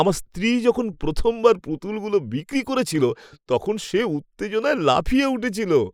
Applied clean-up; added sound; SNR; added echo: neural mask model Resemble Enhance denoiser.